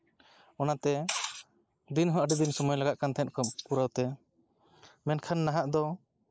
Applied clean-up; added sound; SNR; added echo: neural mask model Resemble Enhance denoiser.